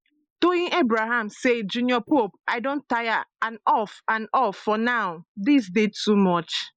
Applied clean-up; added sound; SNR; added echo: neural mask model Resemble Enhance denoiser.